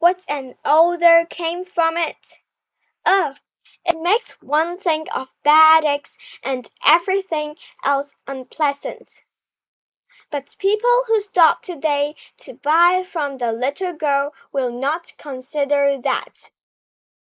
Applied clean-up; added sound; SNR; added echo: neural mask model Resemble Enhance denoiser.